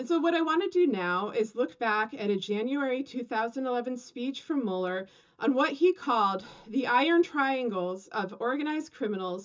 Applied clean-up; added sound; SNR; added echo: none; none; none; reverberation time 0.2 s.